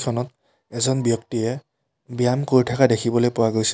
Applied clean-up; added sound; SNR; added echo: none; none; none; none.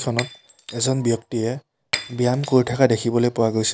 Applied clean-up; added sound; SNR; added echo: none; Shatter; 14 dB; none.